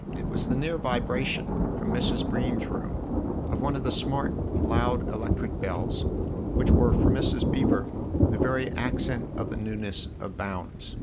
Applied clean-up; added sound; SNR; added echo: none; Thunder; -5 dB; none.